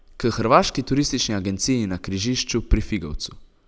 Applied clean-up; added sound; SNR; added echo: none; none; none; none.